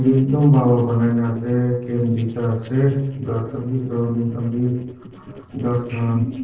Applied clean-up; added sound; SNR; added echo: neural separator model SepFormer DNS4.